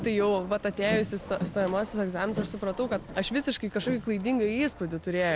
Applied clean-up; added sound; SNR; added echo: none; Boat, Water vehicle; 11 dB; none.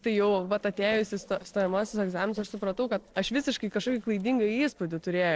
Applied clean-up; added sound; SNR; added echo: neural separator model SepFormer DNS4.